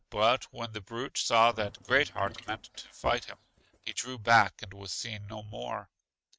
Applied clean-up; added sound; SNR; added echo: neural mask model RNNoise.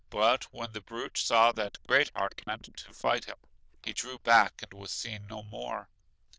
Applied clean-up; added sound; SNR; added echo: neural diffusion model UNIVERSE++.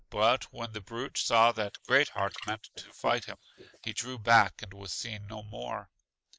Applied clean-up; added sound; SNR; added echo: neural mask model Resemble Enhance denoiser.